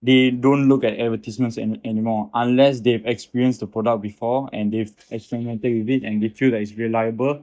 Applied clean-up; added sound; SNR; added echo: neural mask model DeepFilterNet 3.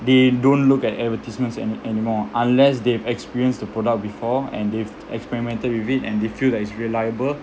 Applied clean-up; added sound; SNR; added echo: none; none; none; none.